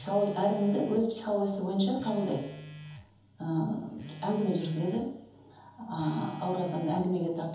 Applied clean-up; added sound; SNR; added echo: none; Telephone; 16 dB; reverberation time 1.3 s.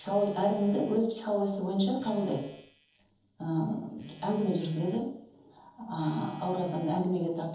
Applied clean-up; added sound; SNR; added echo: neural separator model SepFormer DNS4.